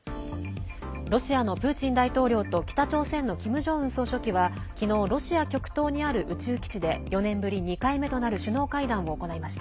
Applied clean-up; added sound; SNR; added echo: none; none; none; none.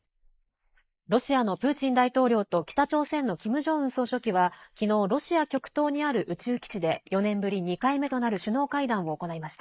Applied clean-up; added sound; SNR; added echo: neural mask model Resemble Enhance denoiser.